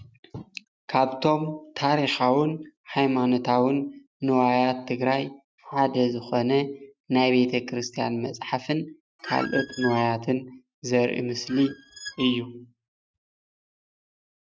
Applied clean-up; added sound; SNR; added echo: neural mask model RNNoise.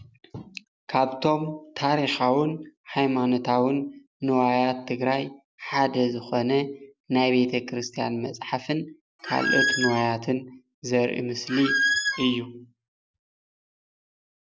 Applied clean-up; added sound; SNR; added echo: none; Squeak; 0 dB; none.